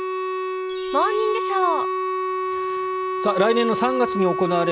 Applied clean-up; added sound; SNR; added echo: none; Wind instrument, woodwind instrument; 1 dB; none.